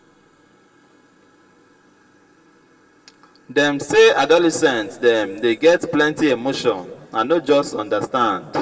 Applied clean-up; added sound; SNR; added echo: none; none; none; reverberation time 1.2 s.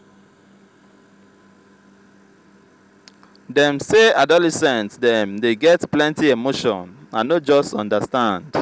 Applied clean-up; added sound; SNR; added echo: none; none; none; none.